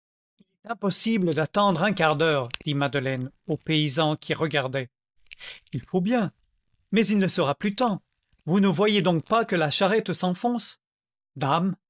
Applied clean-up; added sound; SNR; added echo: neural mask model DeepFilterNet 3.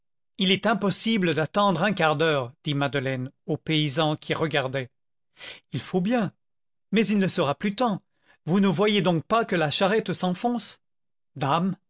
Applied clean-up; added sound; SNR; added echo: none; none; none; none.